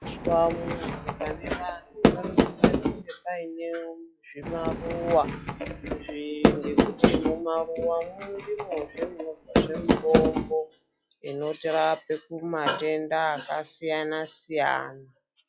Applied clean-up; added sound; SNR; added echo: classical method log-MMSE.